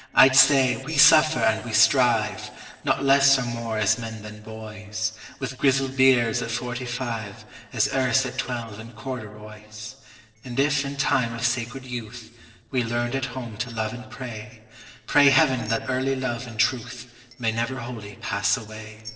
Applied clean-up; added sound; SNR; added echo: neural separator model SepFormer DNS4.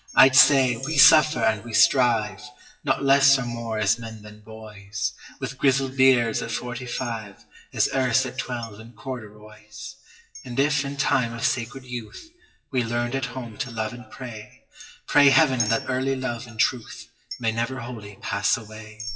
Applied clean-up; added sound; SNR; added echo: classical method WPE with log-MMSE.